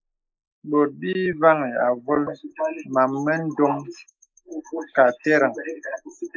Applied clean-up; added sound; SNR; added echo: neural mask model Resemble Enhance denoiser.